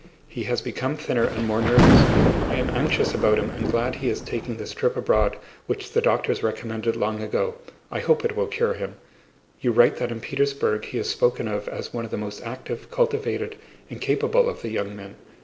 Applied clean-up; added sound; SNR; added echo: none; Thunder; -3 dB; none.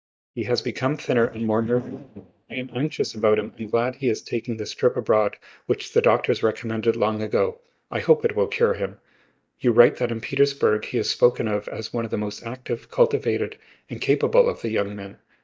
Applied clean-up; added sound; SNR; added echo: neural mask model DeepFilterNet 3.